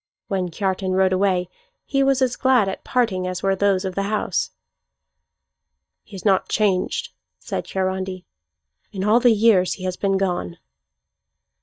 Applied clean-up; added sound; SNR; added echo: neural mask model DeepFilterNet 3.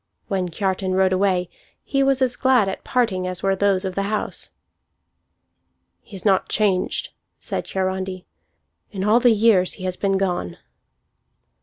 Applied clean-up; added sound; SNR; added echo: none; none; none; none.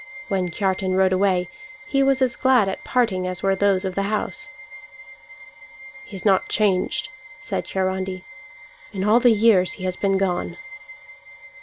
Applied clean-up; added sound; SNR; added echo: none; Bowed string instrument; 13 dB; none.